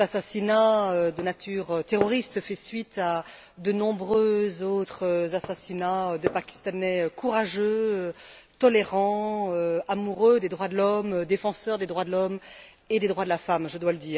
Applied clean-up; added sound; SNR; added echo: none; Fireworks; 15 dB; none.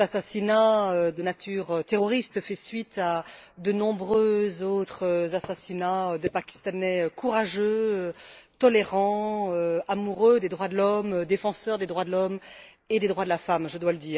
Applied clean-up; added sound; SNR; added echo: neural mask model Resemble Enhance denoiser.